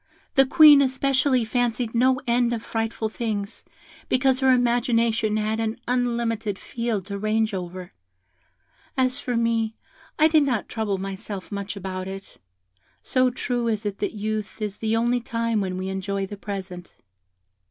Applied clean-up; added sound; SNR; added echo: none; none; none; none.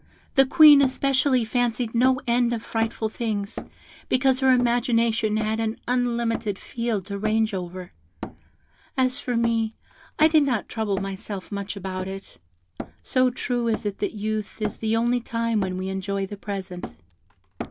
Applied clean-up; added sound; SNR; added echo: none; Hammer; 15 dB; none.